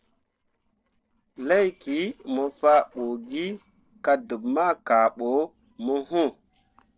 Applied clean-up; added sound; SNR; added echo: neural separator model SepFormer DNS4.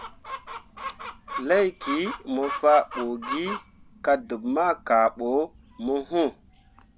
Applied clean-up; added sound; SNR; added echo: none; Chicken, rooster; 12 dB; none.